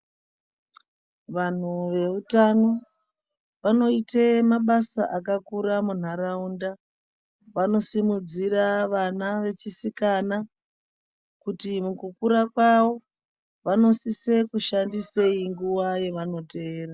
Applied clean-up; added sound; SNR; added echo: none; none; none; none.